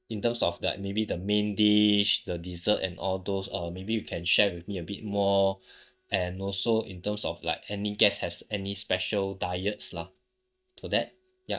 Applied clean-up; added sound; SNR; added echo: neural mask model DeepFilterNet 3.